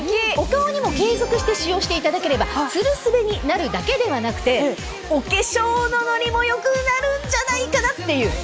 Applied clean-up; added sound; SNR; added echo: none; none; none; none.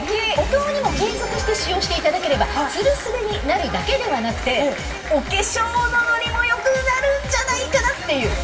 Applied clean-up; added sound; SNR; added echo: none; Applause; 15 dB; reverberation time 2.6 s.